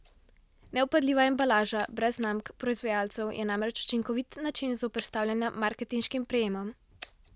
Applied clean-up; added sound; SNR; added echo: none; Scissors; 13 dB; none.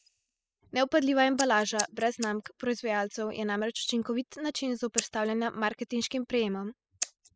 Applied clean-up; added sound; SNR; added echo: classical method spectral subtraction.